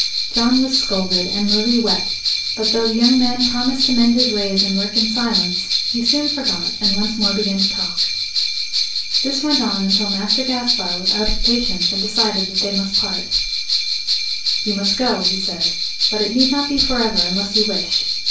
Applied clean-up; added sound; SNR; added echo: none; Bell; -1 dB; reverberation time 0.3 s.